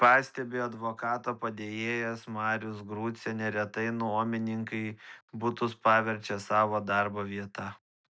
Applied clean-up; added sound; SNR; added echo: none; none; none; none.